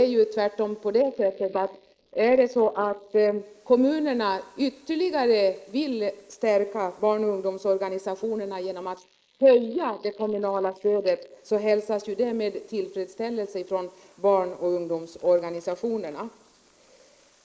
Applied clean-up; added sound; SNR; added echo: neural mask model Resemble Enhance denoiser.